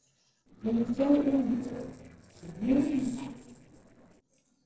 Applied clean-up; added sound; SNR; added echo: neural separator model SepFormer DNS4.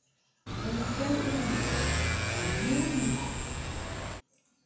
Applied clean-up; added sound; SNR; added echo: none; Motorcycle / Accelerating, revving, vroom; -3 dB; reverberation time 0.9 s.